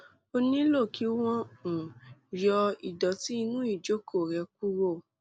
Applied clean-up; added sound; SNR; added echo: none; none; none; none.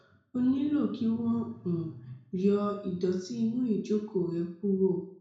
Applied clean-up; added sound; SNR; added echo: none; none; none; reverberation time 0.5 s.